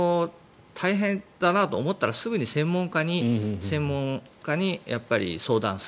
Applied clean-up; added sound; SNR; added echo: none; none; none; none.